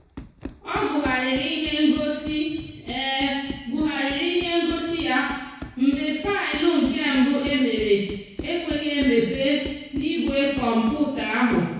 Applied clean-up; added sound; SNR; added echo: none; Run; 15 dB; reverberation time 1.0 s.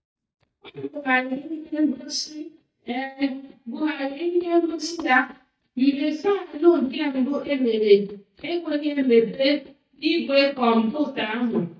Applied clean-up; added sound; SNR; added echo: neural mask model DeepFilterNet 3.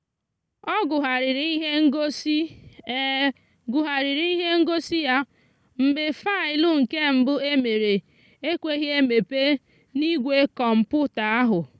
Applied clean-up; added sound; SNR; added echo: none; none; none; none.